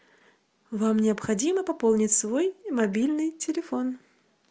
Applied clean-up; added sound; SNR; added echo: none; none; none; none.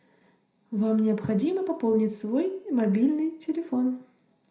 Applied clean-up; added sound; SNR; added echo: none; none; none; reverberation time 0.5 s.